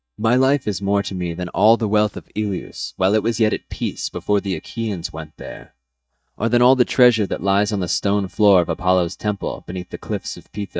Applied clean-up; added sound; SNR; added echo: neural mask model DeepFilterNet 3.